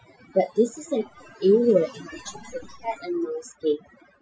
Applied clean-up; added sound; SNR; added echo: classical method Wiener filter.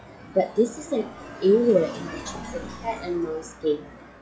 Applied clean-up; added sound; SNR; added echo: classical method log-MMSE.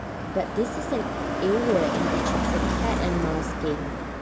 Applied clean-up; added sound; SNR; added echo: none; Car passing by; -2 dB; none.